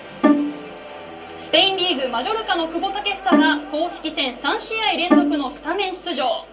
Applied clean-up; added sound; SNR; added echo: none; Bowed string instrument; -3 dB; reverberation time 0.2 s.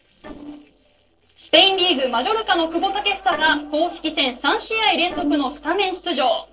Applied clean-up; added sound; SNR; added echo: neural separator model SepFormer DNS4.